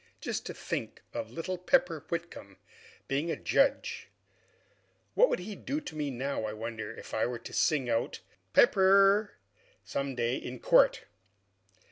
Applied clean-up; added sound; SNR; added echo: none; none; none; none.